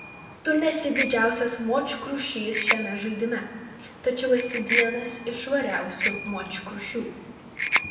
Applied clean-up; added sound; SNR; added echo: none; Bicycle bell; -2 dB; reverberation time 1.1 s.